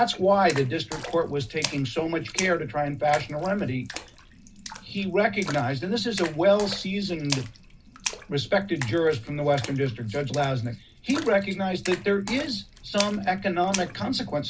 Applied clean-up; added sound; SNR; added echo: none; Splash, splatter; 13 dB; reverberation time 0.4 s.